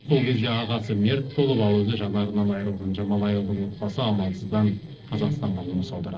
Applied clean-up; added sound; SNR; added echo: neural separator model SepFormer DNS4.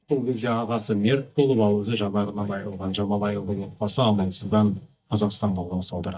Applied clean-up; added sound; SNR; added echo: neural mask model DeepFilterNet 3.